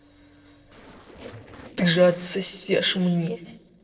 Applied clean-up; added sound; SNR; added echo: neural separator model SepFormer DNS4.